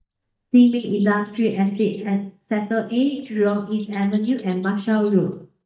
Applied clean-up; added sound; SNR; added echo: neural mask model DeepFilterNet 3.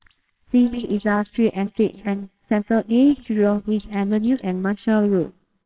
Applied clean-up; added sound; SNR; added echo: neural separator model SepFormer WHAMR!.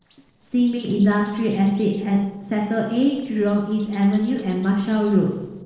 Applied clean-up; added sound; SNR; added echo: neural separator model SepFormer DNS4.